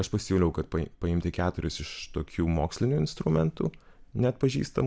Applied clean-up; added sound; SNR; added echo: none; none; none; none.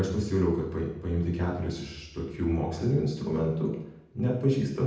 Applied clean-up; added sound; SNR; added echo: none; none; none; reverberation time 0.8 s.